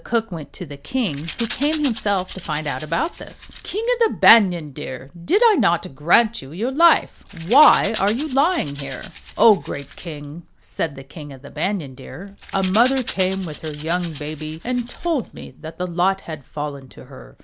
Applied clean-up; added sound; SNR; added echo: none; Rattle / Rattle (instrument); 16 dB; none.